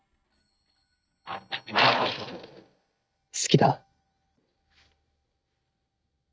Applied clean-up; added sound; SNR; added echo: neural mask model DeepFilterNet 3.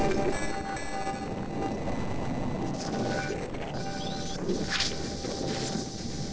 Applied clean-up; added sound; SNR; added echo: neural separator model SepFormer DNS4.